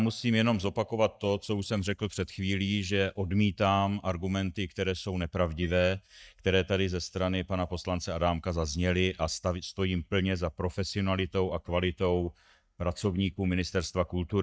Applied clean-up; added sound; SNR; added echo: neural mask model DeepFilterNet 3.